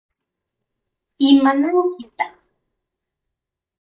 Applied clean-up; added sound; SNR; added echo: neural mask model DeepFilterNet 3.